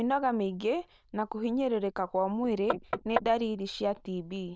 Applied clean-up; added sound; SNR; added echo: neural diffusion model UNIVERSE++.